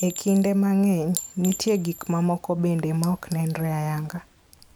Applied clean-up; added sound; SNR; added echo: none; Chink, clink; 17 dB; none.